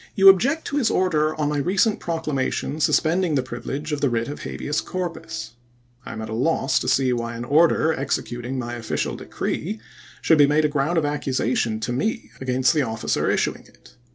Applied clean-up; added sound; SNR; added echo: none; none; none; none.